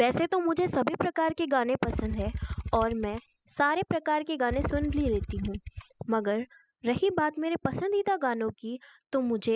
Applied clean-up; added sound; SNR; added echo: classical method spectral subtraction.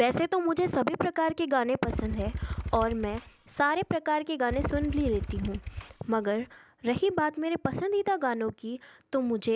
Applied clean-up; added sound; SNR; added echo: none; Motorcycle / Engine; 7 dB; none.